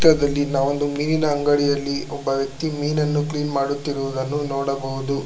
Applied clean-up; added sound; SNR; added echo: none; none; none; reverberation time 0.2 s.